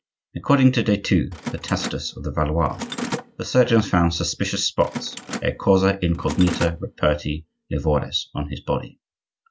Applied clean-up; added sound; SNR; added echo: none; Mechanisms; 12 dB; none.